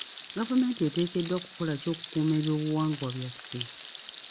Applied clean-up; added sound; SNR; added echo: none; Frying (food); 2 dB; none.